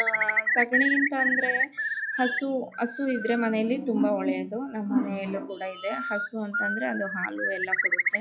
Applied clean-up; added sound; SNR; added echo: classical method log-MMSE.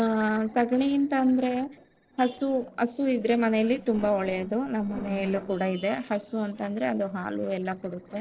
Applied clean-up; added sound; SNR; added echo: neural separator model SepFormer DNS4.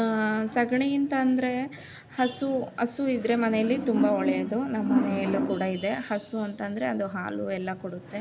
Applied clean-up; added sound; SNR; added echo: none; none; none; none.